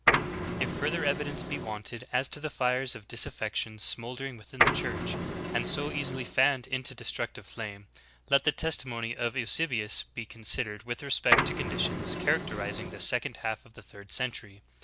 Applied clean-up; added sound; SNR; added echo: none; Printer; -2 dB; none.